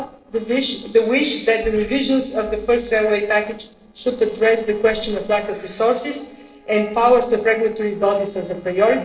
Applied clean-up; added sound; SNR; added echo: neural separator model SepFormer DNS4.